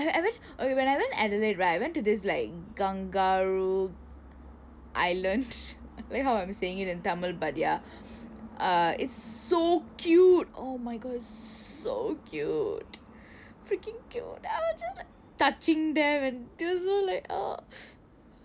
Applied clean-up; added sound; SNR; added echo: none; none; none; none.